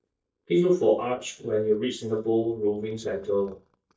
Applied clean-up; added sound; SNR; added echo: neural mask model DeepFilterNet 3.